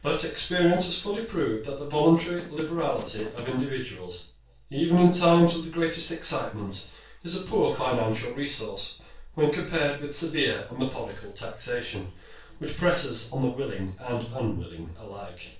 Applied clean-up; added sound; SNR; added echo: neural separator model SepFormer DNS4.